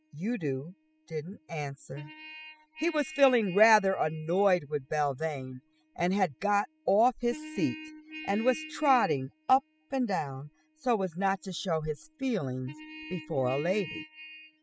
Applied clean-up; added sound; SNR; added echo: classical method spectral subtraction.